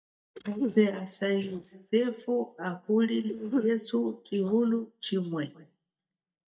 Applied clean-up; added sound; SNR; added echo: neural mask model DeepFilterNet 3.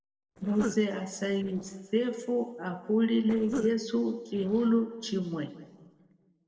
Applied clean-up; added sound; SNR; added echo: neural separator model SepFormer DNS4.